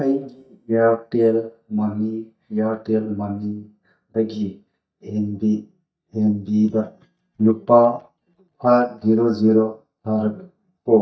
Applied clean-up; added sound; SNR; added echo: neural mask model DeepFilterNet 3.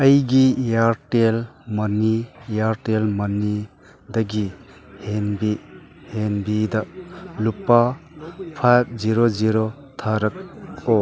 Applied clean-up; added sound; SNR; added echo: none; none; none; none.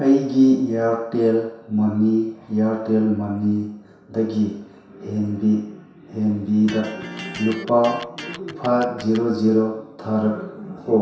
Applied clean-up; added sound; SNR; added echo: none; Electric guitar; 15 dB; reverberation time 0.7 s.